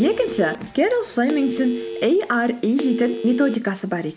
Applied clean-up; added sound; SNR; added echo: none; Telephone; 12 dB; none.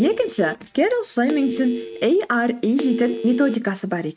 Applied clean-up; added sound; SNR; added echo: neural mask model RNNoise.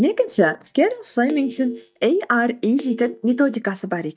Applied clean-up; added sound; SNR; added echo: neural mask model DeepFilterNet 3.